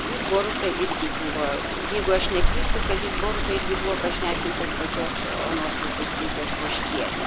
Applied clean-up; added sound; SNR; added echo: none; Stream; -3 dB; none.